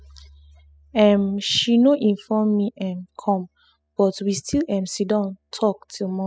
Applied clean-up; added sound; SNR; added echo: classical method spectral subtraction.